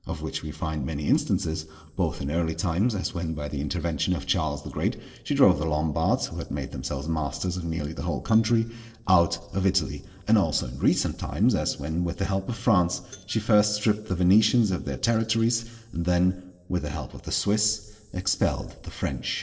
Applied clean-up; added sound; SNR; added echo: neural separator model SepFormer DNS4.